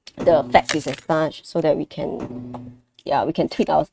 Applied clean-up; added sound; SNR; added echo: neural mask model RNNoise.